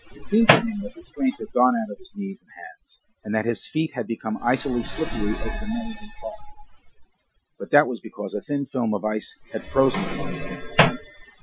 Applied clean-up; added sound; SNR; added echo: classical method Wiener filter.